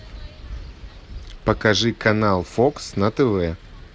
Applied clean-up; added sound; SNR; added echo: none; Wind; 17 dB; none.